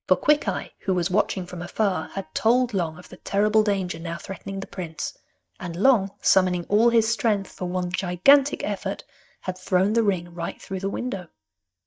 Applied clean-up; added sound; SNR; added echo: neural mask model DeepFilterNet 3.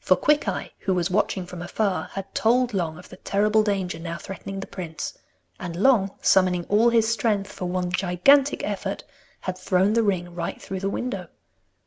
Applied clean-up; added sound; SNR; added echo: none; none; none; none.